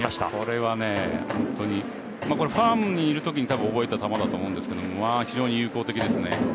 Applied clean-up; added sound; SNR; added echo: none; Wind instrument, woodwind instrument; 17 dB; none.